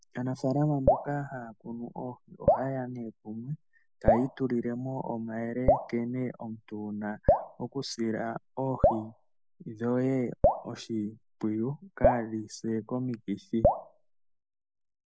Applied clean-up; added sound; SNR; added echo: neural mask model Resemble Enhance denoiser.